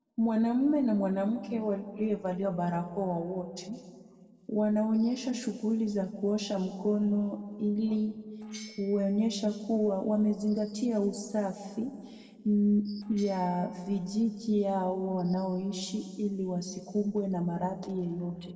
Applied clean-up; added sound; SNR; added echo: neural separator model SepFormer DNS4.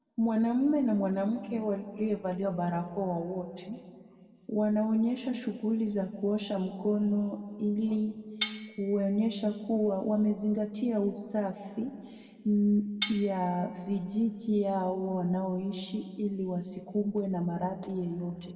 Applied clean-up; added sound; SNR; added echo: none; Cutlery, silverware; 5 dB; reverberation time 1.8 s.